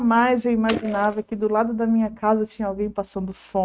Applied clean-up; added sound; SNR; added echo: neural mask model RNNoise.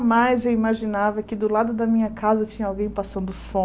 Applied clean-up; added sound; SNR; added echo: none; none; none; none.